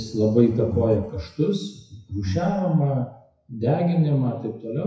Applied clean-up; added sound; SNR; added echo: classical method WPE with log-MMSE.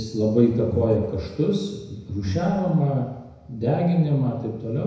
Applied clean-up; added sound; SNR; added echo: none; Breathing; 8 dB; reverberation time 1.0 s.